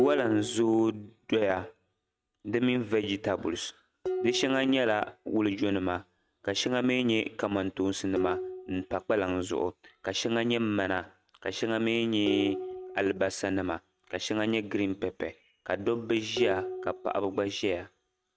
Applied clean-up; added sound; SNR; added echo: neural mask model RNNoise.